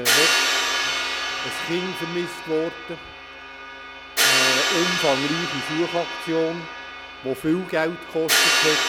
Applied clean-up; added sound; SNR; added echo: none; Crash cymbal; -3 dB; none.